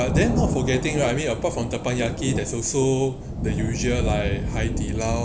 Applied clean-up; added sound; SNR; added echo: none; Thunder; 1 dB; none.